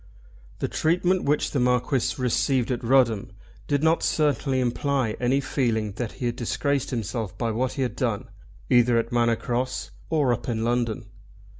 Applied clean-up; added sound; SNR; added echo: none; none; none; none.